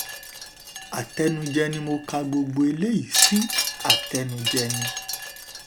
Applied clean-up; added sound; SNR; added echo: none; Wind chime; 2 dB; none.